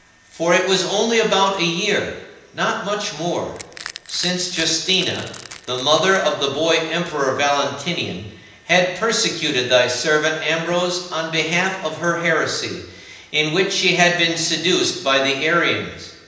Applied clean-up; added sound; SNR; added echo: none; Crushing; 17 dB; reverberation time 0.9 s.